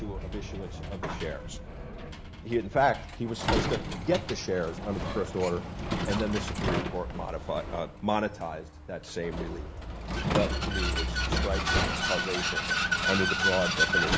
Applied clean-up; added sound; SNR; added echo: none; Vehicle; -1 dB; none.